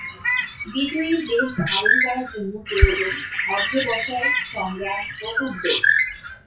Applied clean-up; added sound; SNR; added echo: classical method WPE with log-MMSE.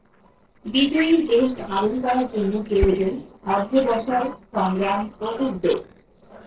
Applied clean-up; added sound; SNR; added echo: neural separator model SepFormer DNS4.